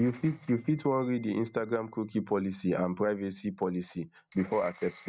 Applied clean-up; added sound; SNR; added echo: neural mask model RNNoise.